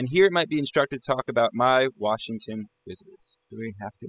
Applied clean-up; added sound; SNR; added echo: classical method spectral subtraction.